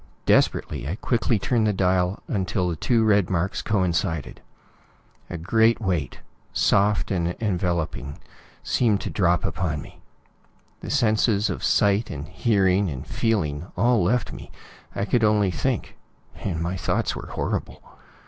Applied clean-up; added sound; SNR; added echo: none; none; none; none.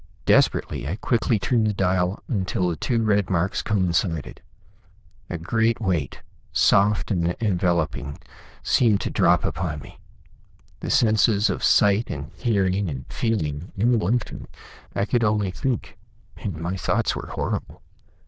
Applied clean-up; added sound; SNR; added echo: neural diffusion model UNIVERSE++.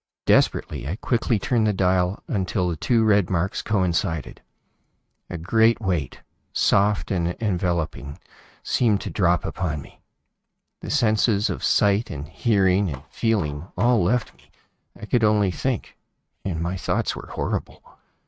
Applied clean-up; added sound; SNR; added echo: neural mask model RNNoise.